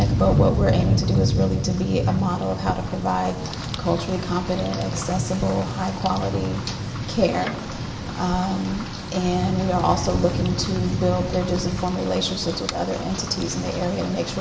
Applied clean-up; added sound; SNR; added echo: none; Rain; 1 dB; reverberation time 2.9 s.